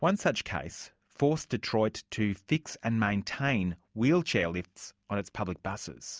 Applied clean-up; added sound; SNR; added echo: none; none; none; none.